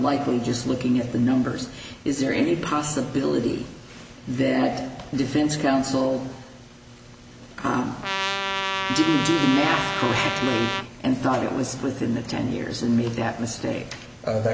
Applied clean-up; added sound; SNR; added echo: none; Trumpet; 3 dB; none.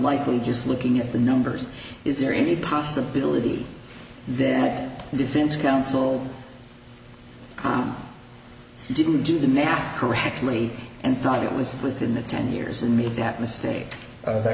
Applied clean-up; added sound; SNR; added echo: none; none; none; none.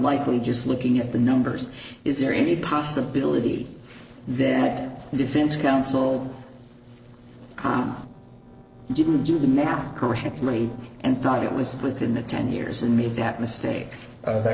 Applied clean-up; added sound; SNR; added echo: neural separator model SepFormer DNS4.